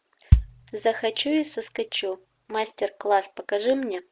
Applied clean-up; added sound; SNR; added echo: none; Bass drum; -1 dB; none.